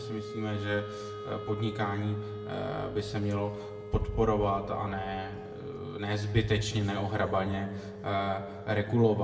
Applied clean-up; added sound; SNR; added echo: none; Wind instrument, woodwind instrument; 12 dB; reverberation time 1.4 s.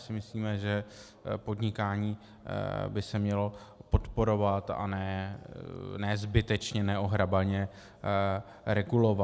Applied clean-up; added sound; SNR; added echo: none; none; none; none.